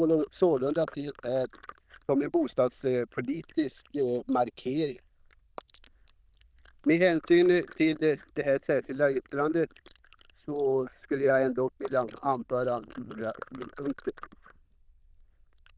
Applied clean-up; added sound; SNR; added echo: neural diffusion model UNIVERSE++.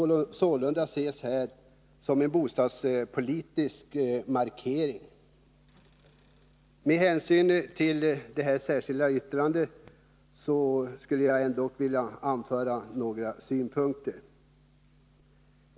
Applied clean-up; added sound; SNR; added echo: none; none; none; none.